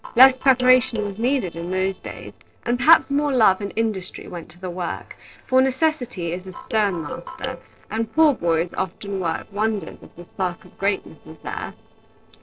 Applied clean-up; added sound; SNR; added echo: neural separator model SepFormer DNS4.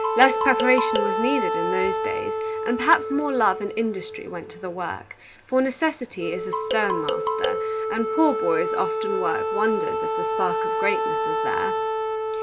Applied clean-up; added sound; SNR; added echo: none; Wind instrument, woodwind instrument + Marimba, xylophone; 0 dB; none.